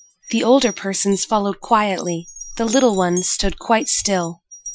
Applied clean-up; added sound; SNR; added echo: classical method Wiener filter.